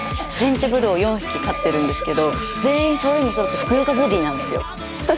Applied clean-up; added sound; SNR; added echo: none; Cough + Wind instrument, woodwind instrument; 8 dB; none.